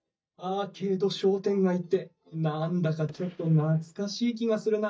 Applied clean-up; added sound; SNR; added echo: neural mask model DeepFilterNet 3.